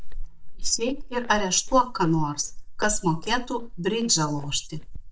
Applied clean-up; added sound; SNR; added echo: neural mask model DeepFilterNet 3.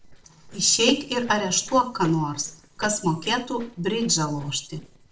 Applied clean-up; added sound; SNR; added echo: neural separator model SepFormer DNS4.